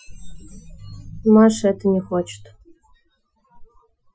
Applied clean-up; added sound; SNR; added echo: classical method Wiener filter.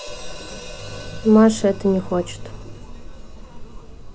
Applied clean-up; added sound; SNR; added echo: none; Bowed string instrument + Hi-hat; 17 dB; none.